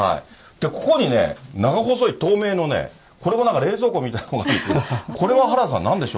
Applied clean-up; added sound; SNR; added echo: none; none; none; none.